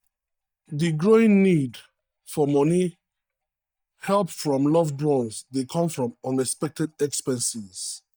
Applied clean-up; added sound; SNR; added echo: neural mask model DeepFilterNet 3.